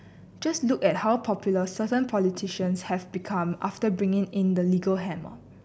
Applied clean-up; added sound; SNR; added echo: none; none; none; none.